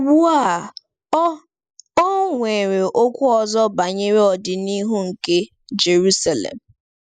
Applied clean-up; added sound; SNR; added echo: neural mask model Resemble Enhance denoiser.